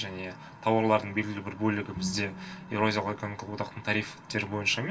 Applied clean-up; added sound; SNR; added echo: none; Bowed string instrument; 12 dB; reverberation time 0.2 s.